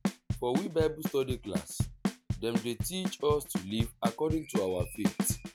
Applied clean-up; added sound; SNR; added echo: none; Bass drum / Snare drum / Drum kit; 1 dB; none.